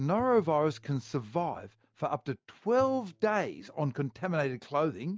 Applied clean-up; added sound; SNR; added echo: neural mask model DeepFilterNet 3.